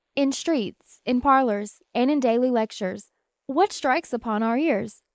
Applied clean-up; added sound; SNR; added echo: neural mask model Resemble Enhance denoiser.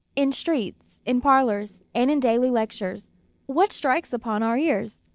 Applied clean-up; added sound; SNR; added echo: neural separator model SepFormer DNS4.